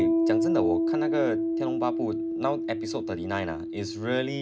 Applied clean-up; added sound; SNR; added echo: none; Piano; -4 dB; none.